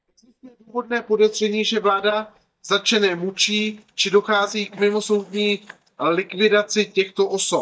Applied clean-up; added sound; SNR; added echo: neural mask model DeepFilterNet 3.